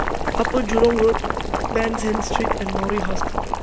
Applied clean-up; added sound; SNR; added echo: none; Boiling; 0 dB; none.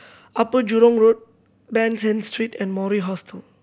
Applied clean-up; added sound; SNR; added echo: none; none; none; none.